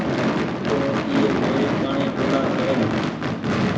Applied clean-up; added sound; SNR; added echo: none; Gunshot, gunfire / Fireworks; -5 dB; reverberation time 1.8 s.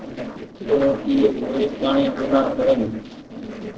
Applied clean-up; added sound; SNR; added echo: neural separator model SepFormer DNS4.